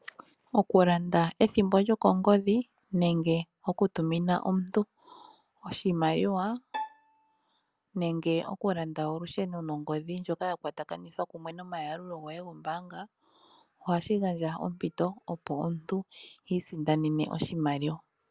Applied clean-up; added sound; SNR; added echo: none; Bowed string instrument; 14 dB; none.